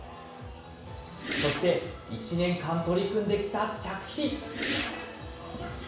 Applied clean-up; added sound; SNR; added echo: none; Whoosh, swoosh, swish; 5 dB; reverberation time 0.7 s.